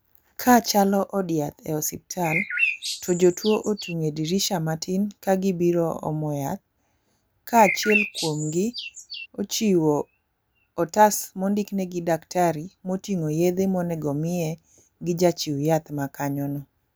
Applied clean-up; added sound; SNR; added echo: none; Bird; 5 dB; none.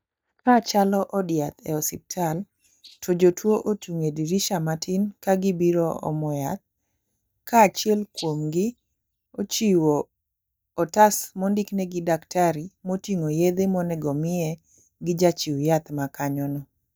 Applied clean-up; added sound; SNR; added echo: neural mask model DeepFilterNet 3.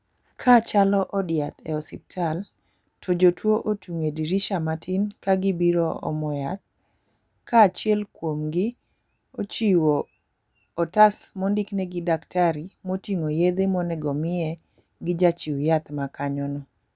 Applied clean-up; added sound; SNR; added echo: none; none; none; none.